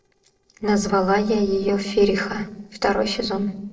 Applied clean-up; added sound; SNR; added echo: neural separator model SepFormer DNS4.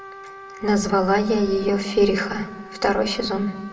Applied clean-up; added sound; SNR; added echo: none; Trumpet; 18 dB; reverberation time 1.1 s.